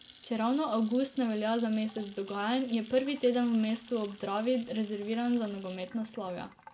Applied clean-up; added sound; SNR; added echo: none; Sink (filling or washing) / Water tap, faucet / Splash, splatter; 18 dB; none.